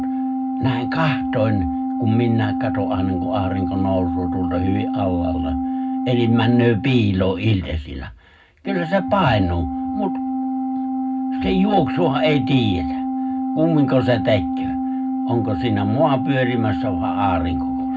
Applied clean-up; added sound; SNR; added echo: none; Organ; 2 dB; reverberation time 0.3 s.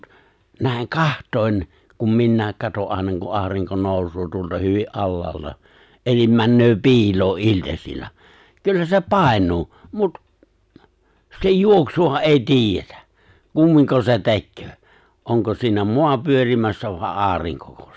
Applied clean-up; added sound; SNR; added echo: none; none; none; none.